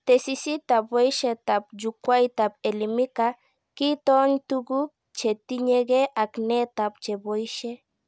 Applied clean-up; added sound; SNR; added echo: none; none; none; none.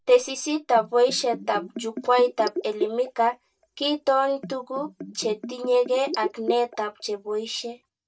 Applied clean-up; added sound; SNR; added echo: neural mask model DeepFilterNet 3.